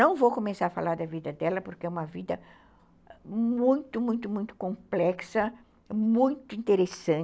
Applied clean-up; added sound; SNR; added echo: none; none; none; none.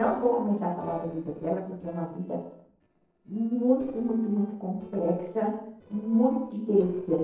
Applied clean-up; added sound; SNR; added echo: neural separator model SepFormer DNS4.